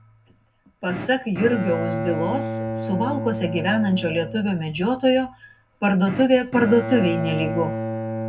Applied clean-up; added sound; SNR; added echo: none; Bowed string instrument; 7 dB; reverberation time 0.3 s.